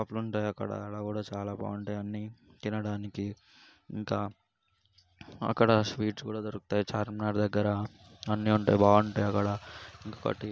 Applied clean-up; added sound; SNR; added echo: none; none; none; none.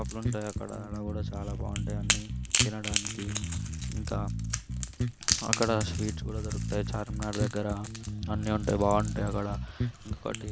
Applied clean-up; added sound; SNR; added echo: none; Bass guitar + Crack / Crackle; -2 dB; none.